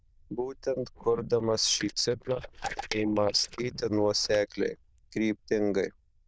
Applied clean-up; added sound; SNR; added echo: neural diffusion model UNIVERSE++.